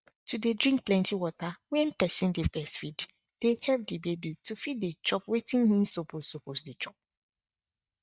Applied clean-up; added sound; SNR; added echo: neural mask model DeepFilterNet 3.